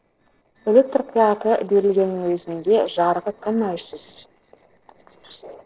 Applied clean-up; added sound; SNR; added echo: neural separator model SepFormer DNS4.